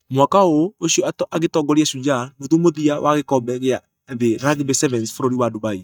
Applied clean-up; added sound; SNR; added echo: neural mask model DeepFilterNet 3.